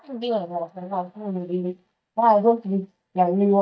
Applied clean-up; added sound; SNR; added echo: neural mask model DeepFilterNet 3.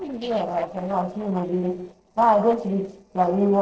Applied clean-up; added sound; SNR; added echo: neural separator model SepFormer DNS4.